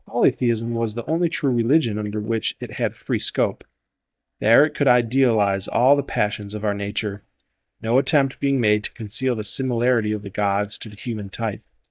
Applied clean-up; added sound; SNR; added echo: neural mask model DeepFilterNet 3.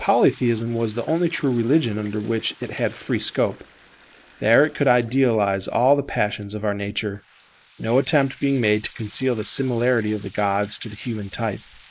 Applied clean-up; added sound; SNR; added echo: neural mask model Resemble Enhance denoiser.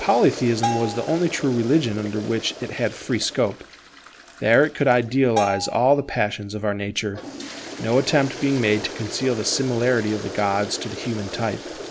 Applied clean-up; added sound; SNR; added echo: none; Toilet flush + Bell; 11 dB; none.